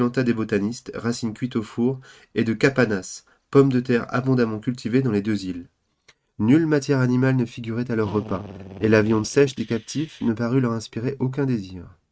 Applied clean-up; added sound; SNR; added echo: neural mask model RNNoise.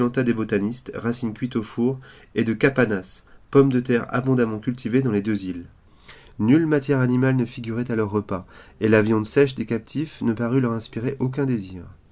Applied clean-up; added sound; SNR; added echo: none; none; none; none.